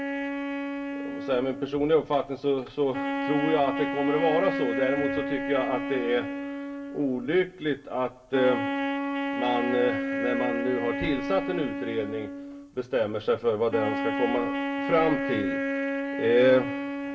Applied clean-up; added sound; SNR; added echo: none; Wind instrument, woodwind instrument; 3 dB; reverberation time 0.2 s.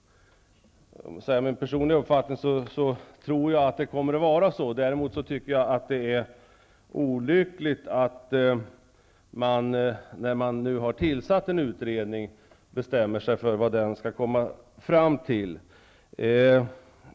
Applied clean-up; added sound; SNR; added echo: none; none; none; none.